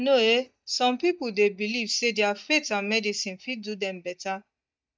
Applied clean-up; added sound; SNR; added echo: neural mask model DeepFilterNet 3.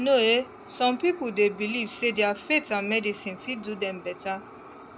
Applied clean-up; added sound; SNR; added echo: none; Fire; 19 dB; none.